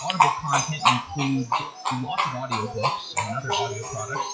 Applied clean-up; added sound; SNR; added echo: classical method WPE with log-MMSE.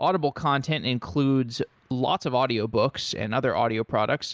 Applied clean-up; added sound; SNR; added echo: none; none; none; none.